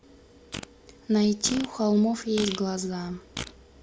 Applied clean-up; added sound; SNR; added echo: none; Fart; 13 dB; none.